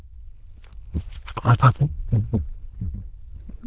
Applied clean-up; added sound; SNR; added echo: neural diffusion model UNIVERSE++.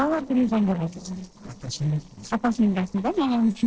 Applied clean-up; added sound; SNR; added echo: neural separator model SepFormer DNS4.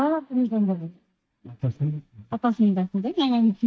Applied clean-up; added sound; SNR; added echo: neural mask model DeepFilterNet 3.